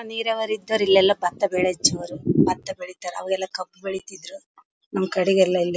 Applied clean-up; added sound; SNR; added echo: none; none; none; none.